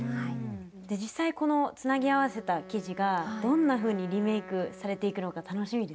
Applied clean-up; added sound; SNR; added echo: none; Wind instrument, woodwind instrument; 19 dB; none.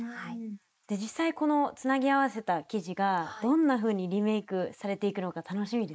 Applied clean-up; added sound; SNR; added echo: neural mask model Resemble Enhance denoiser.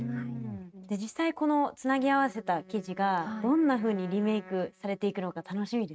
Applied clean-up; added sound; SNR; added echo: neural mask model RNNoise.